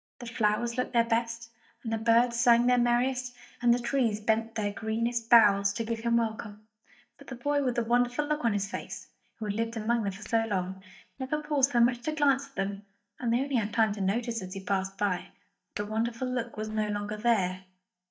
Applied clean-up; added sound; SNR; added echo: neural mask model DeepFilterNet 3.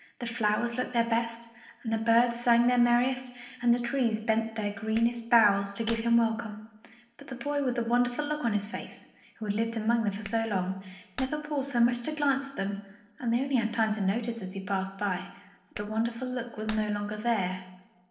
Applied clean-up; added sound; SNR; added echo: neural separator model SepFormer DNS4.